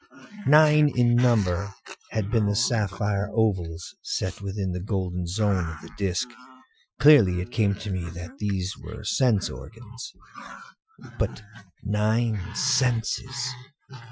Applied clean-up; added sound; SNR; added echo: classical method Wiener filter.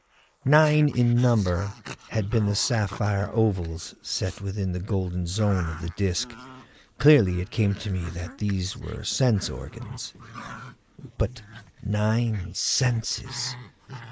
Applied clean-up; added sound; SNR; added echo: neural mask model Resemble Enhance denoiser.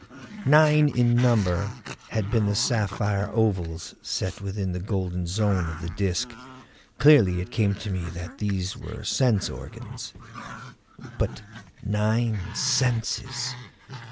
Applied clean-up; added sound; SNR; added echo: none; Growling; 16 dB; none.